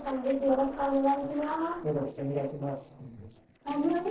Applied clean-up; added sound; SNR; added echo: neural separator model SepFormer DNS4.